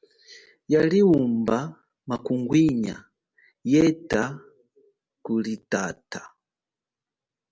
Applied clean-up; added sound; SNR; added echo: none; none; none; none.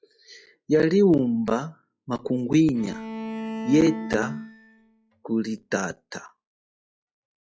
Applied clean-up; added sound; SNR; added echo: classical method log-MMSE.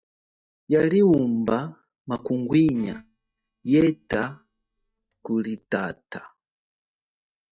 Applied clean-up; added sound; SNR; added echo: neural mask model DeepFilterNet 3.